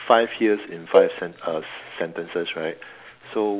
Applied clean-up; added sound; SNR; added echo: none; Cowbell; 1 dB; none.